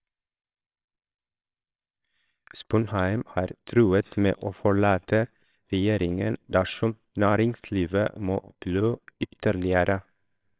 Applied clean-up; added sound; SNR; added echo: neural separator model SepFormer WHAMR!.